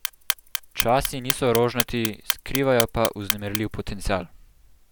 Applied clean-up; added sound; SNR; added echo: none; Clock; 5 dB; none.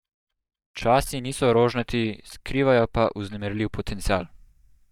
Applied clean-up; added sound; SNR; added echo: neural mask model DeepFilterNet 3.